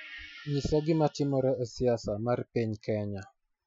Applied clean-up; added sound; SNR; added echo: classical method Wiener filter.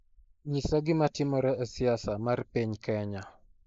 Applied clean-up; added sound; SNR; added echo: neural mask model Resemble Enhance denoiser.